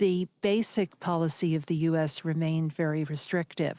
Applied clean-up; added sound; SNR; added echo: none; none; none; none.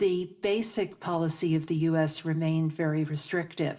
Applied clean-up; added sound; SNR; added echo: none; none; none; reverberation time 0.4 s.